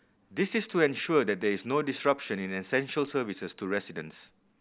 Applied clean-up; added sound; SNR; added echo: none; none; none; none.